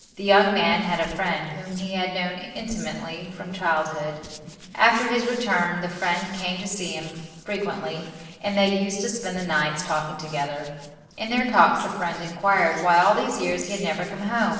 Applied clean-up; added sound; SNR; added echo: neural separator model SepFormer DNS4.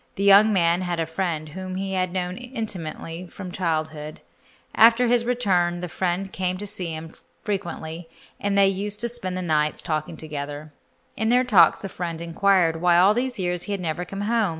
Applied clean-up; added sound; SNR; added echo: none; none; none; none.